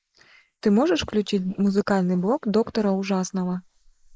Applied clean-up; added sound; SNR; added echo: neural mask model Resemble Enhance denoiser.